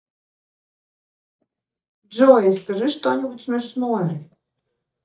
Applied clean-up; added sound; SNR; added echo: neural mask model DeepFilterNet 3.